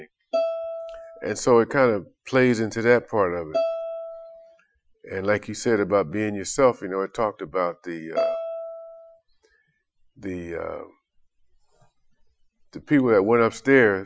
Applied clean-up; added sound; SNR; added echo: classical method Wiener filter.